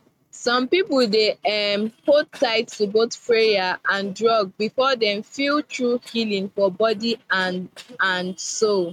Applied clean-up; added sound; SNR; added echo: neural mask model RNNoise.